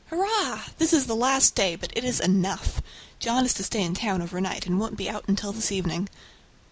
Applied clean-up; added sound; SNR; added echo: none; none; none; none.